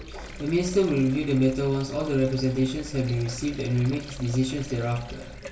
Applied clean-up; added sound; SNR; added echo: none; Sink (filling or washing); 17 dB; reverberation time 0.3 s.